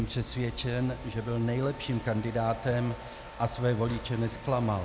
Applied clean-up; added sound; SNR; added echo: none; Mechanisms; 13 dB; none.